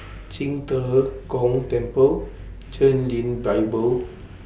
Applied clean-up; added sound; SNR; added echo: none; none; none; none.